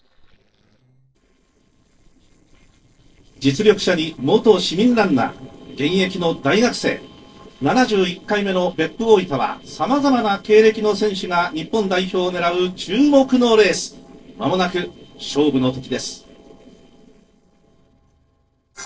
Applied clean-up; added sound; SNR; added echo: neural separator model SepFormer DNS4.